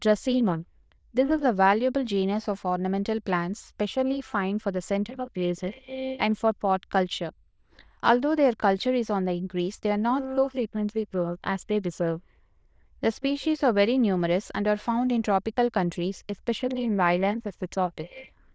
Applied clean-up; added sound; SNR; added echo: neural diffusion model UNIVERSE++.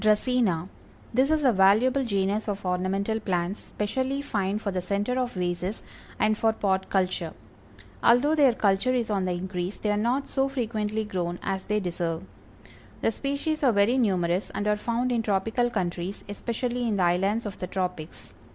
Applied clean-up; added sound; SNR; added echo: none; none; none; none.